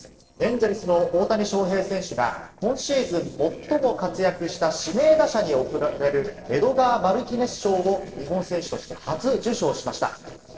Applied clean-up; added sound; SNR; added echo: neural separator model SepFormer DNS4.